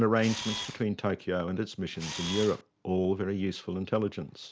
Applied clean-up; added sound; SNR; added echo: none; Camera; 8 dB; none.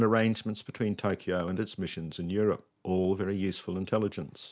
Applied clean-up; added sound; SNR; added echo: none; none; none; none.